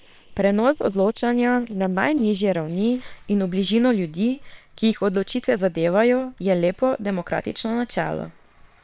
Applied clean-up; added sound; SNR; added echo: neural separator model SepFormer WHAM!.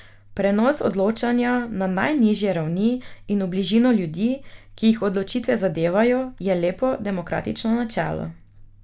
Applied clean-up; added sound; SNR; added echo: none; none; none; none.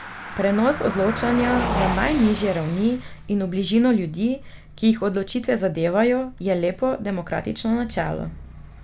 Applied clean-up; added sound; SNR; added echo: none; Car passing by; 10 dB; none.